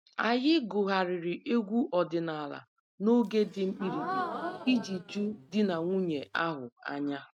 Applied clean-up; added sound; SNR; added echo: neural mask model RNNoise.